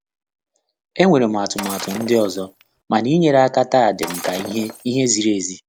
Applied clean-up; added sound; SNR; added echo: none; Shatter; 14 dB; none.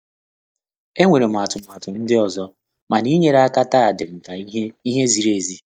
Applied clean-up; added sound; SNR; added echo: neural mask model DeepFilterNet 3.